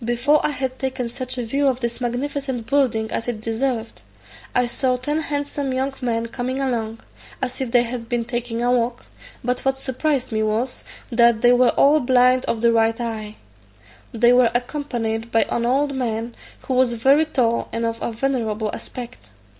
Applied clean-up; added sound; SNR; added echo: none; none; none; none.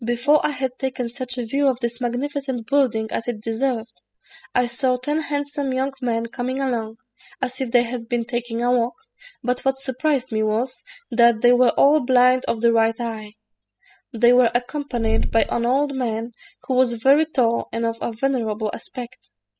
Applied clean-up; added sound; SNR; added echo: classical method spectral subtraction.